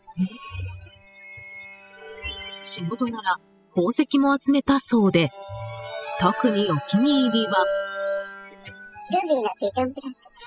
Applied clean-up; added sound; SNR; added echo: classical method spectral subtraction.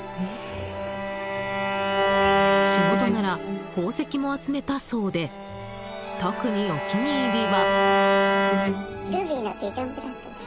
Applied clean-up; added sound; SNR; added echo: none; Bowed string instrument; -4 dB; none.